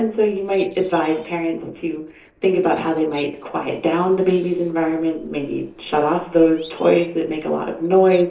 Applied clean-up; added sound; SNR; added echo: neural separator model SepFormer DNS4.